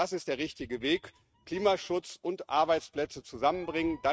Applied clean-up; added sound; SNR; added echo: neural mask model RNNoise.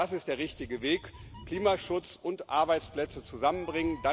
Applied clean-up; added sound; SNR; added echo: none; Meow; 17 dB; none.